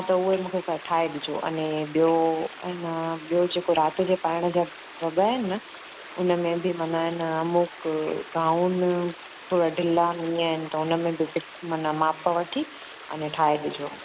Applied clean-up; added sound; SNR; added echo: none; Stream; 16 dB; none.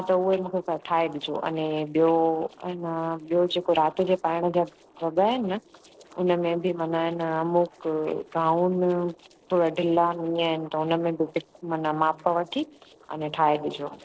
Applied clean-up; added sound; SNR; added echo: neural separator model SepFormer DNS4.